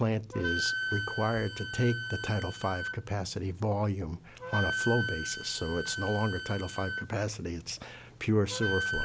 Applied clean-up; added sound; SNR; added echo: none; Wind instrument, woodwind instrument; 6 dB; none.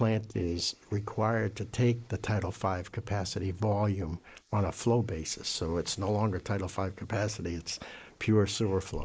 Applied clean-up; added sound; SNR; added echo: neural mask model Resemble Enhance denoiser.